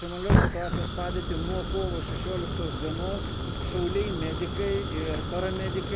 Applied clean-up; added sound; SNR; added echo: none; Fire; -4 dB; none.